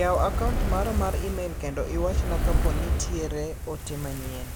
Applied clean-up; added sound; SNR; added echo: none; Fire; -4 dB; none.